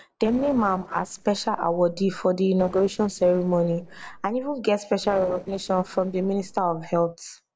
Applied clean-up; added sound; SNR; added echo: neural separator model SepFormer DNS4.